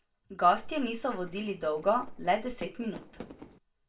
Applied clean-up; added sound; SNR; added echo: none; Fireworks; 19 dB; reverberation time 0.2 s.